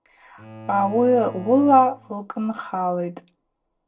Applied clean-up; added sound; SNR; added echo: none; Bowed string instrument; 20 dB; reverberation time 0.1 s.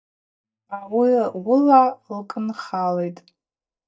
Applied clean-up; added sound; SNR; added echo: neural mask model DeepFilterNet 3.